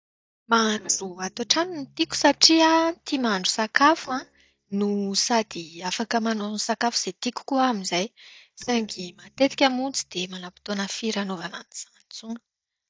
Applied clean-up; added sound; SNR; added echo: neural mask model DeepFilterNet 3.